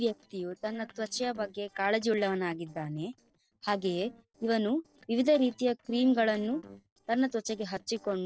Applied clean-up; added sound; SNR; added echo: neural separator model SepFormer DNS4.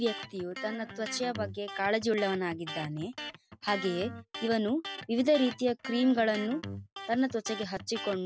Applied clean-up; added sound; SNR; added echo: none; Electric guitar; 11 dB; none.